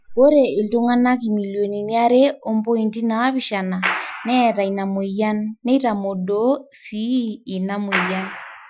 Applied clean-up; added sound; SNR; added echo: classical method Wiener filter.